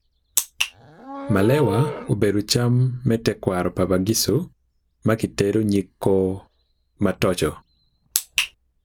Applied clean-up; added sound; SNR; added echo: none; Livestock, farm animals, working animals; 15 dB; none.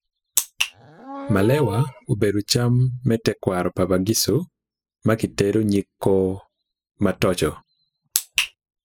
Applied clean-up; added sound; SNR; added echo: classical method spectral subtraction.